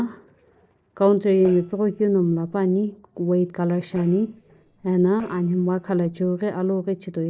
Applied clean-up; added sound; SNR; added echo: neural separator model SepFormer DNS4.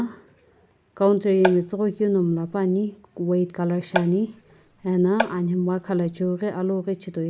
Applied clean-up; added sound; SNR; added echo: none; Marimba, xylophone; 1 dB; none.